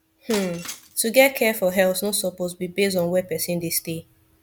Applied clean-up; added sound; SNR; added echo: none; Shatter; 16 dB; none.